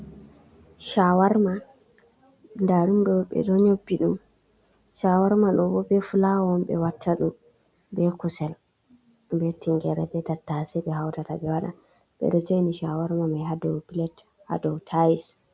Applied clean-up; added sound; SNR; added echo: none; none; none; none.